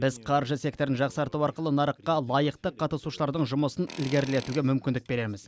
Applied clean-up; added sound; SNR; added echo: none; Tools; 16 dB; none.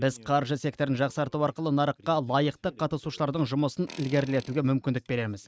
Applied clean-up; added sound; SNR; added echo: neural mask model RNNoise.